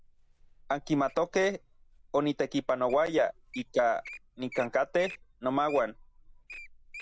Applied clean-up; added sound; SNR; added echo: none; Wild animals; 19 dB; none.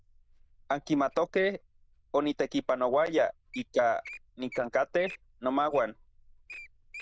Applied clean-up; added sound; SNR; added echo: neural diffusion model UNIVERSE++.